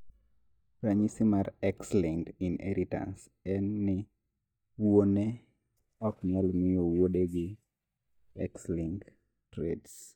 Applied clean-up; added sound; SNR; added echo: neural mask model DeepFilterNet 3.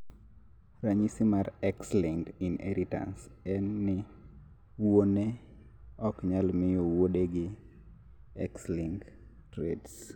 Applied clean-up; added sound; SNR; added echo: none; none; none; none.